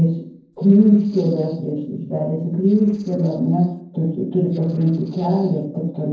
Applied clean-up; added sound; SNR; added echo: neural separator model SepFormer DNS4.